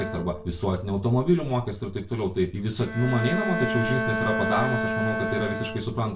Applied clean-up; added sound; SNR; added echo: none; Bowed string instrument; 4 dB; reverberation time 0.3 s.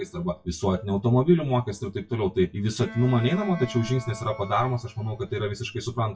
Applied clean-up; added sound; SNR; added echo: classical method WPE with log-MMSE.